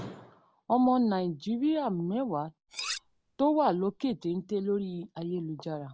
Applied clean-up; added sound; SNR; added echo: none; Cutlery, silverware; 12 dB; none.